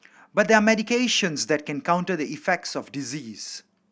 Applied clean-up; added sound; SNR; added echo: none; none; none; none.